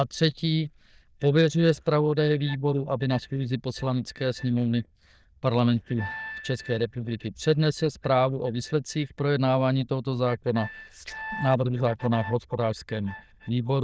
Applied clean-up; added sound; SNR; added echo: neural diffusion model UNIVERSE++.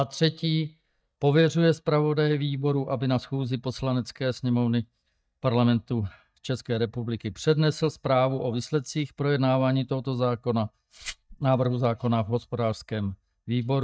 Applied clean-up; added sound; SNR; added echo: neural mask model DeepFilterNet 3.